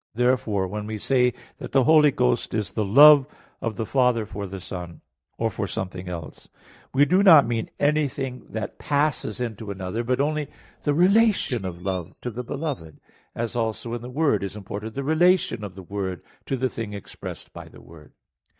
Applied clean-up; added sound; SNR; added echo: neural mask model DeepFilterNet 3.